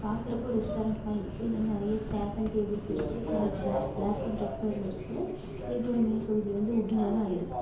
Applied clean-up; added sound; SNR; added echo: none; Subway, metro, underground; 5 dB; reverberation time 2.2 s.